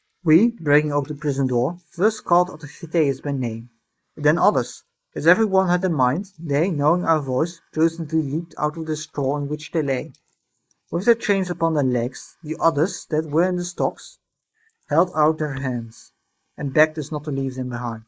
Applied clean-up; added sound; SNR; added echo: neural mask model Resemble Enhance denoiser.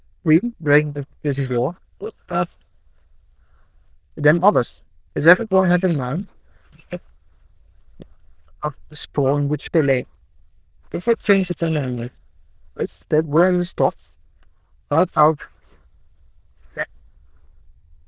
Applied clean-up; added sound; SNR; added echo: neural diffusion model UNIVERSE++.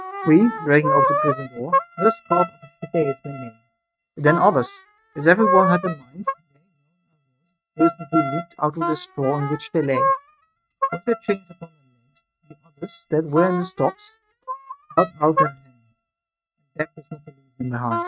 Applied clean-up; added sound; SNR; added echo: neural mask model RNNoise.